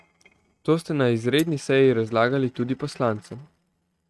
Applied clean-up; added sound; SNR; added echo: neural mask model RNNoise.